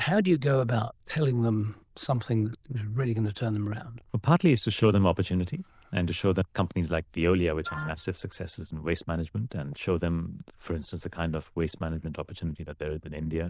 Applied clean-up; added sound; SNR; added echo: neural diffusion model UNIVERSE++.